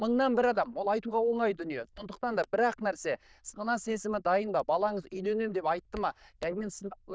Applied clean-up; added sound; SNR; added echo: neural diffusion model UNIVERSE++.